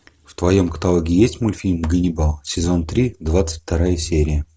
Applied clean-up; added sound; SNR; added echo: none; none; none; none.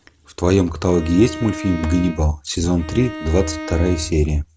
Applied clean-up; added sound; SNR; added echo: none; Bowed string instrument; 12 dB; none.